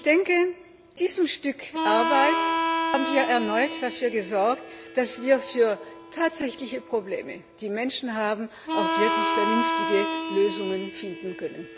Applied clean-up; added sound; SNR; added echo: none; Harmonica; 4 dB; none.